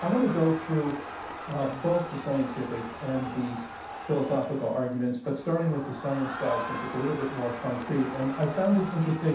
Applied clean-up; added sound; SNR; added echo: none; Crowd; 10 dB; reverberation time 0.7 s.